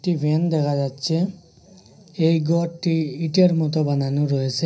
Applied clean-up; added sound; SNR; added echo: none; none; none; reverberation time 0.5 s.